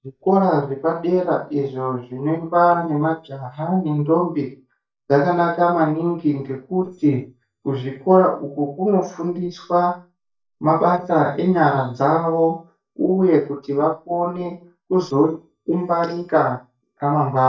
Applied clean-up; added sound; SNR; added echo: neural mask model DeepFilterNet 3.